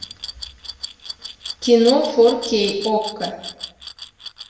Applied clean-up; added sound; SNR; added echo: none; Glass; 12 dB; reverberation time 0.9 s.